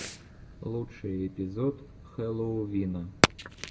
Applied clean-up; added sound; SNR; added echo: none; Fireworks; 0 dB; reverberation time 0.7 s.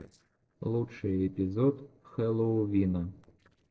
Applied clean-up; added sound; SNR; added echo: neural separator model SepFormer DNS4.